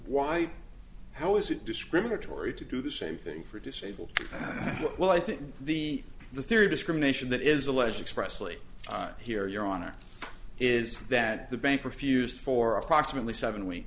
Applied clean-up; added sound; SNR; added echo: none; none; none; none.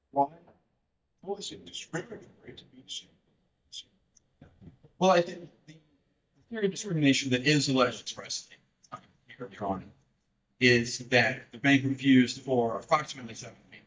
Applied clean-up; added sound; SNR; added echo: neural mask model DeepFilterNet 3.